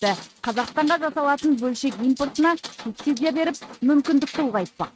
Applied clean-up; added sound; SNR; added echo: neural mask model RNNoise.